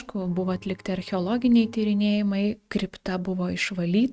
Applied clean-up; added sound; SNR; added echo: neural mask model RNNoise.